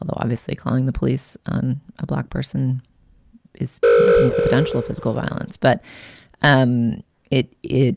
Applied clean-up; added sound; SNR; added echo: none; Alarm; -3 dB; none.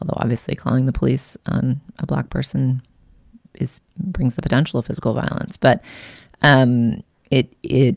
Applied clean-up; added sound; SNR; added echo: none; none; none; none.